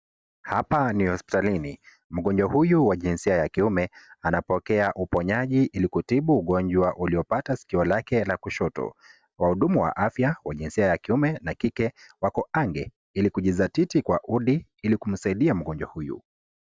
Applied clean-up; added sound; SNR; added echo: none; none; none; none.